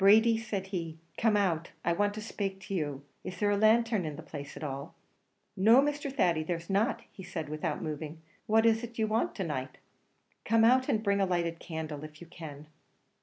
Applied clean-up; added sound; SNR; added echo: none; none; none; none.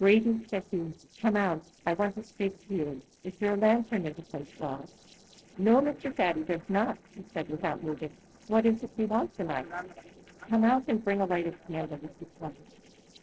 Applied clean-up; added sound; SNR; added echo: neural separator model SepFormer DNS4.